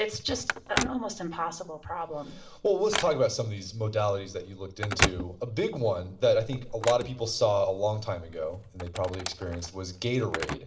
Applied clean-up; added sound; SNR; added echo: none; Telephone; 7 dB; reverberation time 0.6 s.